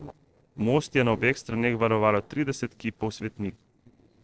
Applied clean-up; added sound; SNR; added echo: neural separator model SepFormer DNS4.